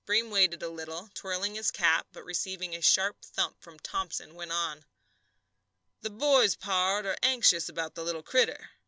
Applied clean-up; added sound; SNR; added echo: none; none; none; none.